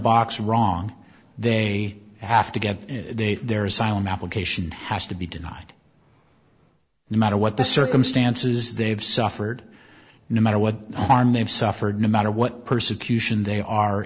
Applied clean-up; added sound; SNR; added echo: none; none; none; none.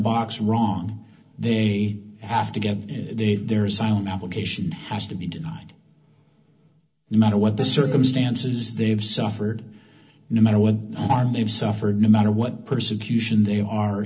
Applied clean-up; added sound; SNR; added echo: none; none; none; reverberation time 0.4 s.